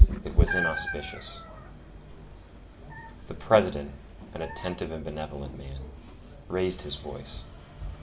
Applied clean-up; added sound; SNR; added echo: none; Meow; -3 dB; none.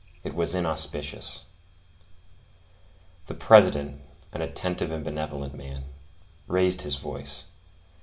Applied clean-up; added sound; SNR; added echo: none; none; none; none.